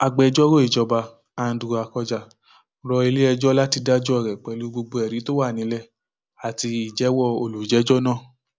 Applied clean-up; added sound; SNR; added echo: none; none; none; none.